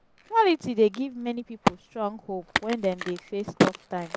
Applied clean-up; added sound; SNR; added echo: none; Crack; 3 dB; none.